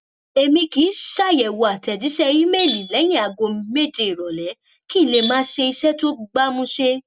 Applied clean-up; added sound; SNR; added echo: none; Tools; 8 dB; none.